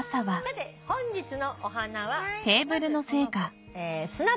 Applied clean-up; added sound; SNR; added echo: none; none; none; none.